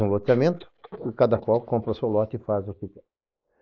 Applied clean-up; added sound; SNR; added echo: neural mask model Resemble Enhance denoiser.